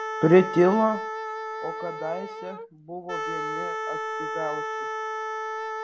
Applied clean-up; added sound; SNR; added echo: none; Wind instrument, woodwind instrument; 5 dB; none.